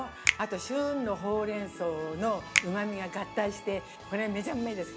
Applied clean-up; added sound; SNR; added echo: none; Finger snapping; 5 dB; none.